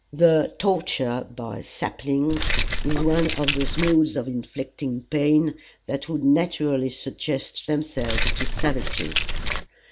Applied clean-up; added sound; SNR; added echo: none; Keys jangling; -2 dB; none.